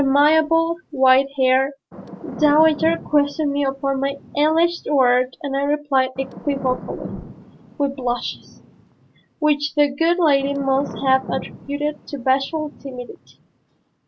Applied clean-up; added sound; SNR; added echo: none; Thunder / Rain; 17 dB; none.